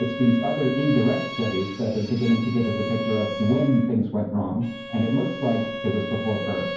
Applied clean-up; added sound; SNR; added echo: none; Bowed string instrument; 9 dB; reverberation time 0.9 s.